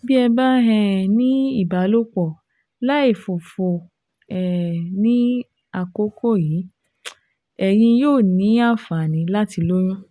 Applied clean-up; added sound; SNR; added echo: none; none; none; none.